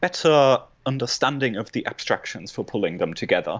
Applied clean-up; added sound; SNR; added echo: none; none; none; none.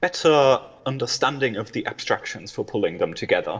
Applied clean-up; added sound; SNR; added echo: neural separator model SepFormer DNS4.